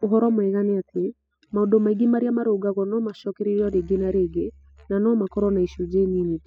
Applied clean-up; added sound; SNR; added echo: classical method spectral subtraction.